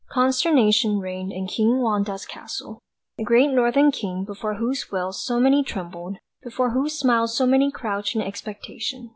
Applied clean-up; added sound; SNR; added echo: none; none; none; none.